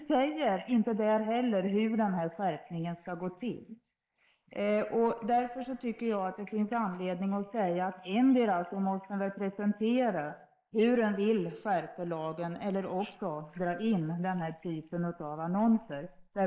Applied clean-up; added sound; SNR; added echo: neural mask model Resemble Enhance denoiser.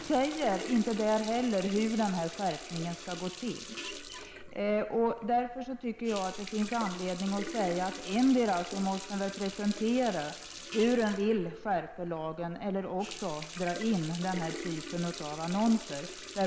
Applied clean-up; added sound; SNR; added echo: none; Water tap, faucet; 12 dB; none.